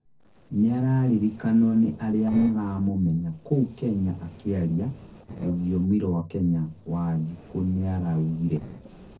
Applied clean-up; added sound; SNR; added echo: neural separator model SepFormer DNS4.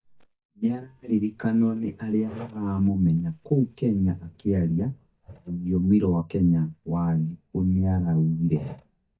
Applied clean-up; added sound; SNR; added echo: neural mask model DeepFilterNet 3.